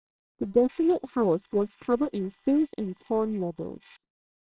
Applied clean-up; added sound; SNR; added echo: neural separator model SepFormer WHAMR!.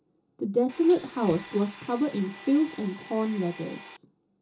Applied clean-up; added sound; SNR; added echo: none; Domestic sounds, home sounds; 18 dB; reverberation time 0.2 s.